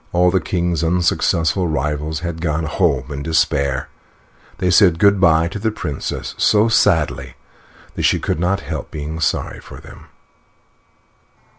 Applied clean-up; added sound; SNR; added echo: none; none; none; none.